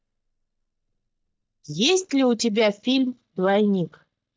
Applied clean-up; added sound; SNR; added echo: neural mask model DeepFilterNet 3.